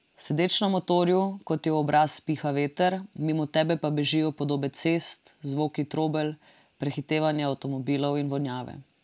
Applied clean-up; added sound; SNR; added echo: none; none; none; none.